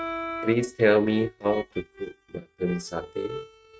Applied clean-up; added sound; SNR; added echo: neural mask model RNNoise.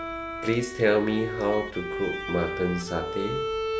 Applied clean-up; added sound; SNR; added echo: none; Bowed string instrument; 5 dB; none.